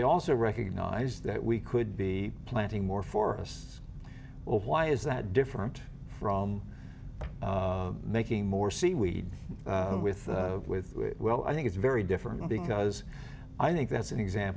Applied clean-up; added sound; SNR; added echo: none; none; none; none.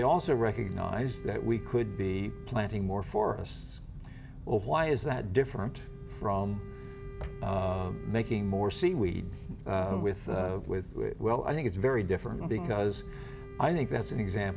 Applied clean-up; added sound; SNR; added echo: none; Wind instrument, woodwind instrument; 20 dB; none.